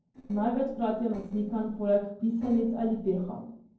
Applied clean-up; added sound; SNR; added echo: neural separator model SepFormer DNS4.